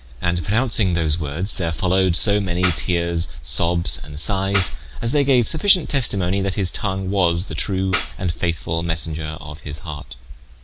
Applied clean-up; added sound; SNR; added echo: none; Tambourine; 12 dB; none.